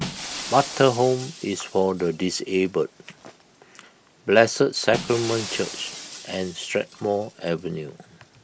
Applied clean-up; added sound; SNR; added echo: none; Shatter; 14 dB; none.